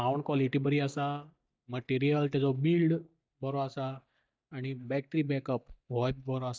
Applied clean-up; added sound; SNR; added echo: neural mask model DeepFilterNet 3.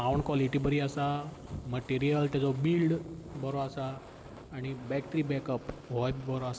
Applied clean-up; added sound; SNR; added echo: none; Fire; 17 dB; none.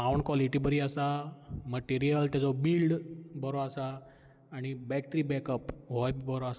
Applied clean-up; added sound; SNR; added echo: none; none; none; none.